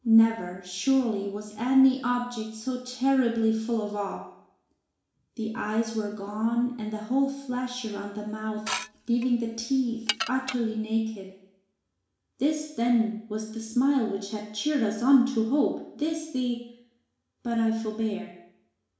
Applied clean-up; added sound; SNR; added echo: none; Dishes, pots, and pans / Glass; 8 dB; reverberation time 0.7 s.